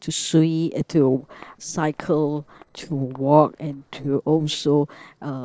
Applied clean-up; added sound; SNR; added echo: neural separator model SepFormer DNS4.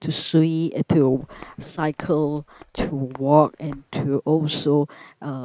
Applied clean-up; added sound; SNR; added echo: neural mask model RNNoise.